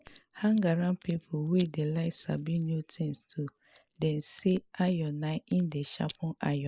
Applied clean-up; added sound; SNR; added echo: neural mask model Resemble Enhance denoiser.